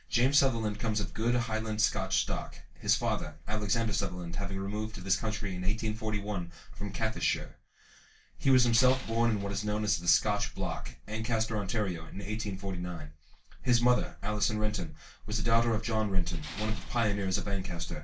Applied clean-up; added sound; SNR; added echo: none; Tools; 17 dB; reverberation time 0.2 s.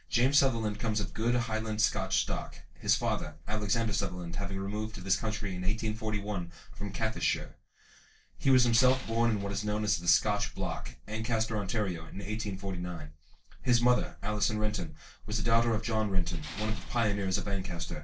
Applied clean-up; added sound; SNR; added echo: neural separator model SepFormer DNS4.